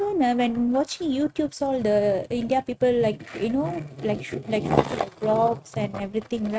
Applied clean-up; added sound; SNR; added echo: neural mask model RNNoise.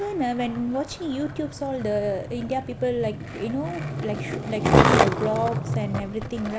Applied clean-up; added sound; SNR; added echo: none; Skateboard; -1 dB; none.